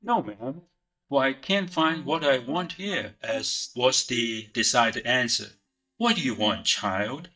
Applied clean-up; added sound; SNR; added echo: neural mask model DeepFilterNet 3.